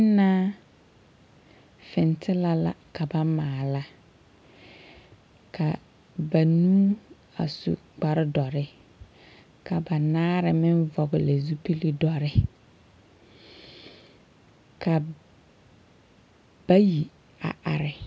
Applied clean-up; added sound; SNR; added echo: none; none; none; none.